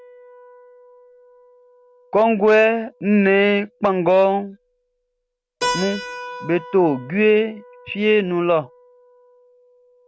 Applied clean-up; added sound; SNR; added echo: none; Keyboard (musical); 15 dB; none.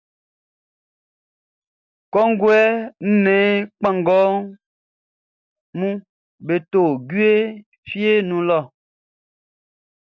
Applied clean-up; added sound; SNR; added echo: none; none; none; none.